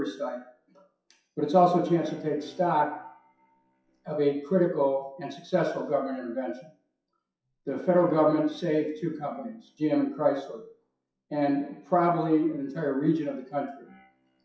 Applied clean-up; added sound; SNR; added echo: classical method WPE with log-MMSE.